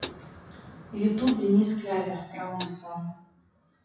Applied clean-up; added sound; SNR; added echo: classical method WPE with log-MMSE.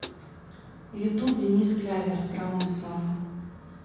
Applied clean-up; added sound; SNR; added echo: none; Hi-hat; 15 dB; reverberation time 1.1 s.